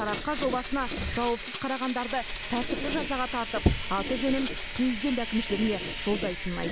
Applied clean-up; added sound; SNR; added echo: none; Domestic sounds, home sounds + Squeak; 2 dB; none.